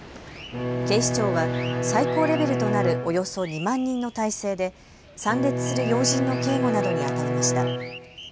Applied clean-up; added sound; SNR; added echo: none; Bowed string instrument; 1 dB; none.